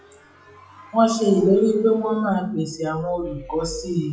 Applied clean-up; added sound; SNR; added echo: classical method WPE with log-MMSE.